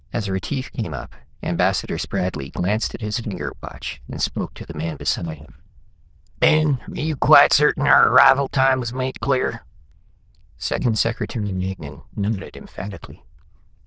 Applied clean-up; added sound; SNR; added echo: neural diffusion model UNIVERSE++.